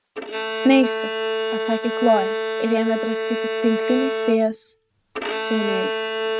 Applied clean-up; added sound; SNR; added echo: neural mask model RNNoise.